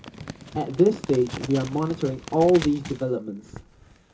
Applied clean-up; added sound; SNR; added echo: none; Crumpling, crinkling; 14 dB; reverberation time 0.2 s.